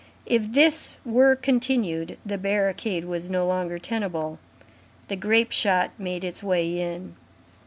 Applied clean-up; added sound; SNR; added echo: none; none; none; none.